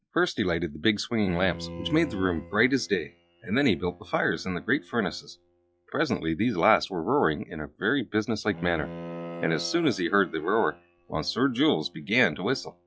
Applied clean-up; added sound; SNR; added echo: classical method log-MMSE.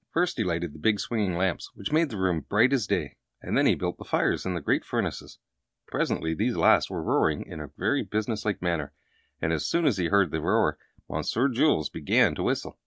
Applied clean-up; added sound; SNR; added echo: none; none; none; none.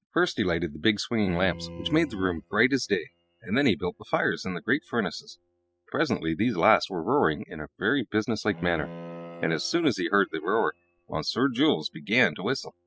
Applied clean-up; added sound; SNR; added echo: classical method spectral subtraction.